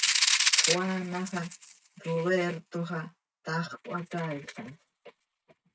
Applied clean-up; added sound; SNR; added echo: neural mask model RNNoise.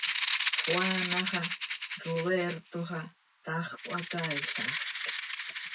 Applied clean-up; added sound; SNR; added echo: none; Rattle (instrument); -5 dB; none.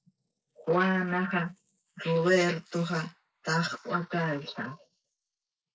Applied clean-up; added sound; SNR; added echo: neural mask model Resemble Enhance denoiser.